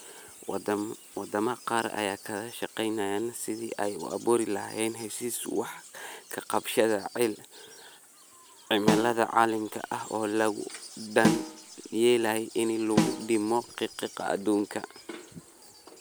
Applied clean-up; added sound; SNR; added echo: none; Snare drum; 1 dB; none.